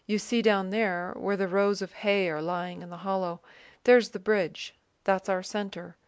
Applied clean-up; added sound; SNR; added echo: none; none; none; none.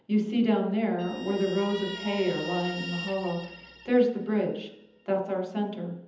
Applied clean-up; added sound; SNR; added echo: none; Guitar; 15 dB; reverberation time 0.8 s.